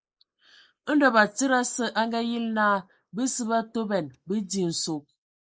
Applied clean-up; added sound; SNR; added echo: neural mask model Resemble Enhance denoiser.